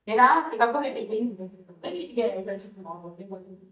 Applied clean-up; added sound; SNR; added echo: neural mask model DeepFilterNet 3.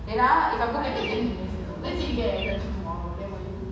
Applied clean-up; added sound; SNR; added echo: none; Bird; 17 dB; reverberation time 1.1 s.